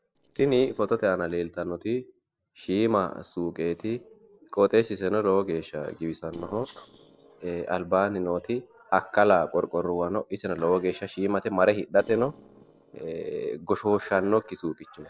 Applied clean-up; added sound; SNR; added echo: neural separator model SepFormer DNS4.